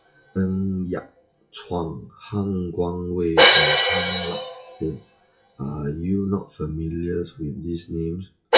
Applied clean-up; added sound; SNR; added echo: classical method WPE with log-MMSE.